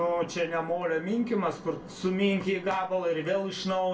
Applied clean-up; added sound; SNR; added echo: none; none; none; reverberation time 0.3 s.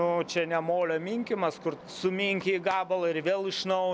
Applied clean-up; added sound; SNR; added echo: none; none; none; none.